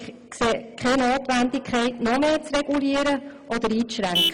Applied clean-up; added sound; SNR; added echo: none; Vehicle horn, car horn, honking; 10 dB; none.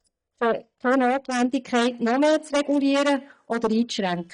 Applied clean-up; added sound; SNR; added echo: neural mask model DeepFilterNet 3.